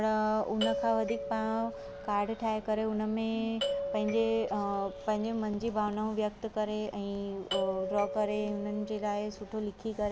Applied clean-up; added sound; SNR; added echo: none; Doorbell; 6 dB; none.